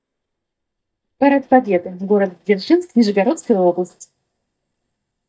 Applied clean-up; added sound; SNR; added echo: neural mask model DeepFilterNet 3.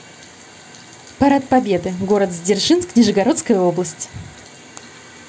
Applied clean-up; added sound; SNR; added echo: none; none; none; none.